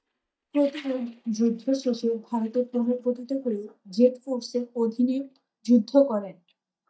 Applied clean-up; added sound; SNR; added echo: neural mask model DeepFilterNet 3.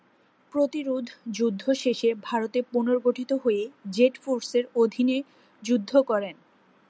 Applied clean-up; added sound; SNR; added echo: none; none; none; none.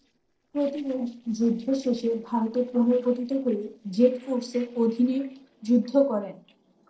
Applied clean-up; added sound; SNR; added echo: neural separator model SepFormer DNS4.